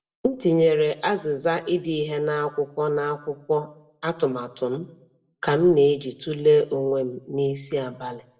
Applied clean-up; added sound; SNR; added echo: none; none; none; reverberation time 0.5 s.